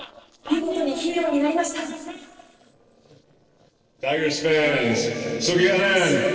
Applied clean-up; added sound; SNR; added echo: neural separator model SepFormer DNS4.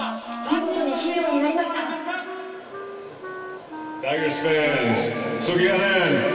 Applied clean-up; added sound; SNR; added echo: none; Wind instrument, woodwind instrument; 11 dB; reverberation time 2.5 s.